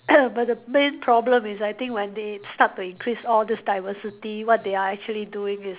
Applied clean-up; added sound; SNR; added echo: none; none; none; none.